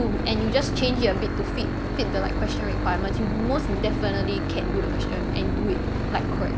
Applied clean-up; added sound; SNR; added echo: none; Engine / Boat, Water vehicle; -3 dB; none.